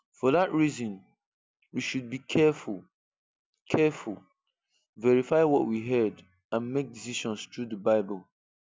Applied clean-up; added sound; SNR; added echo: none; none; none; none.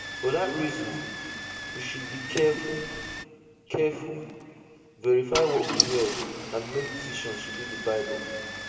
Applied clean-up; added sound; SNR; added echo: none; Engine starting / Car; 5 dB; reverberation time 2.3 s.